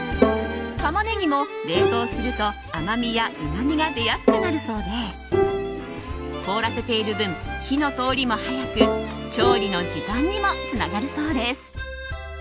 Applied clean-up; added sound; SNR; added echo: none; Bowed string instrument + Bowed string instrument; 3 dB; none.